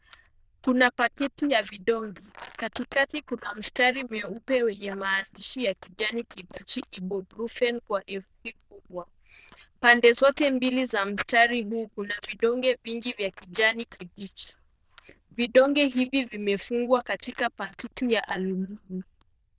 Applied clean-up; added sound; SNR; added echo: neural diffusion model UNIVERSE++.